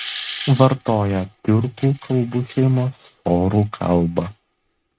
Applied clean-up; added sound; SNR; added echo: neural mask model RNNoise.